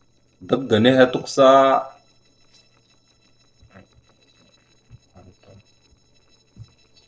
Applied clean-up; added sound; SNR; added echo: neural separator model SepFormer DNS4.